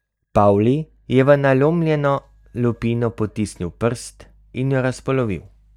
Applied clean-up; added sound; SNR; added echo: neural mask model DeepFilterNet 3.